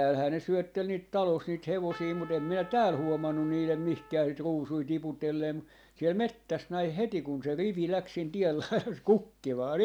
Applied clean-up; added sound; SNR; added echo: none; Trumpet; 19 dB; none.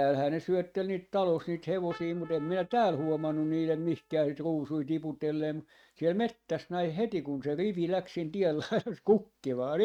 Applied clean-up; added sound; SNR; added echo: neural mask model RNNoise.